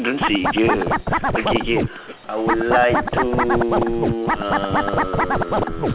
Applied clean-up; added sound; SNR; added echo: none; Scratching (performance technique); -1 dB; none.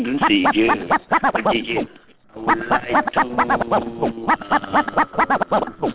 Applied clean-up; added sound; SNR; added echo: neural separator model SepFormer DNS4.